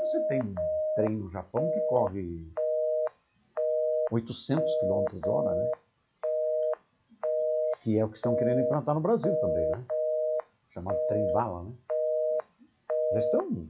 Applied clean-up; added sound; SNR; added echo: classical method log-MMSE.